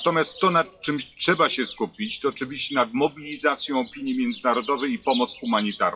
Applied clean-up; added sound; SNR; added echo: classical method WPE with log-MMSE.